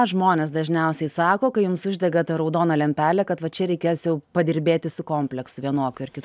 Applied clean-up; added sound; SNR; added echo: none; none; none; none.